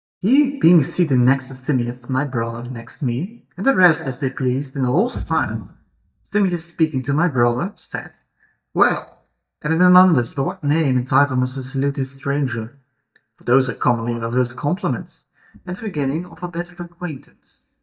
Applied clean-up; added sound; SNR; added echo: neural mask model DeepFilterNet 3.